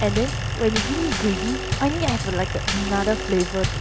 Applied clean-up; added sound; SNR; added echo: none; Bass drum / Snare drum / Drum kit + Idling; 1 dB; none.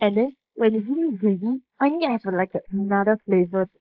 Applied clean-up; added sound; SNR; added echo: neural mask model Resemble Enhance denoiser.